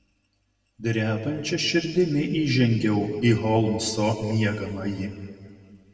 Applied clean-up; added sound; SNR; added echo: none; none; none; reverberation time 2.0 s.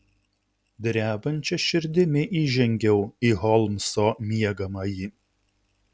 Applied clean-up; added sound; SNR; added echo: none; none; none; none.